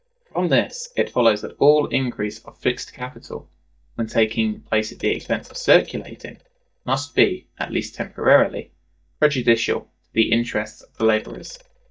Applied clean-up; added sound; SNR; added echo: neural mask model DeepFilterNet 3.